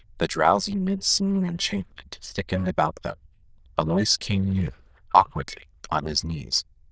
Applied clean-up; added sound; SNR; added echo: neural diffusion model UNIVERSE++.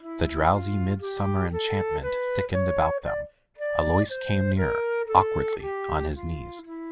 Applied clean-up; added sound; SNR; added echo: none; Wind instrument, woodwind instrument; 3 dB; none.